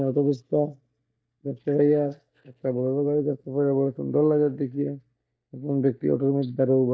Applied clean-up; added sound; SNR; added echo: neural mask model DeepFilterNet 3.